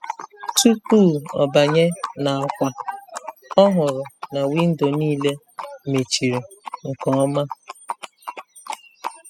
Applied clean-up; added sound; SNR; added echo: classical method spectral subtraction.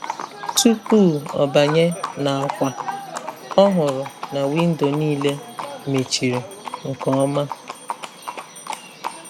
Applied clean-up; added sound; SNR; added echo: none; Livestock, farm animals, working animals; 10 dB; none.